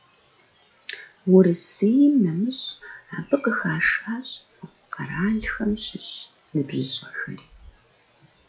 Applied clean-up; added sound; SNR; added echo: classical method log-MMSE.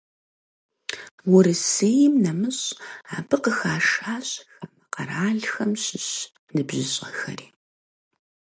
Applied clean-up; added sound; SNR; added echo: none; none; none; none.